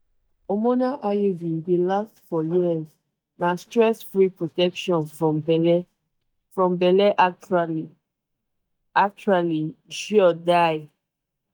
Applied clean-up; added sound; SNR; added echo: neural mask model DeepFilterNet 3.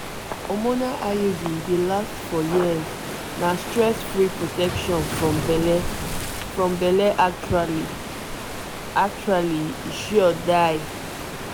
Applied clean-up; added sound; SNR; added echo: none; Waves, surf; 7 dB; none.